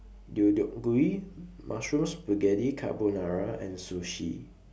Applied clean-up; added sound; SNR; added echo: none; none; none; none.